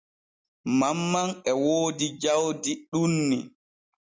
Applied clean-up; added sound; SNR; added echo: none; none; none; none.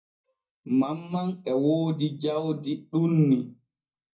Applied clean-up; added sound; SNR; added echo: neural mask model DeepFilterNet 3.